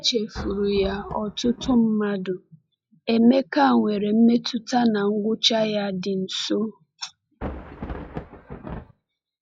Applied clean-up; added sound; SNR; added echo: classical method log-MMSE.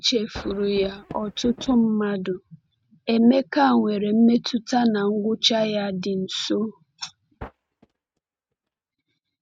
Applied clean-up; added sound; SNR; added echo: neural mask model RNNoise.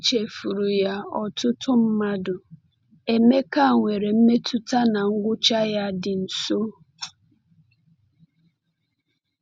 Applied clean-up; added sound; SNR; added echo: none; none; none; none.